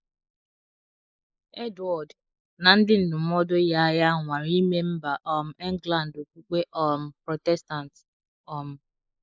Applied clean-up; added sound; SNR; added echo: neural mask model Resemble Enhance denoiser.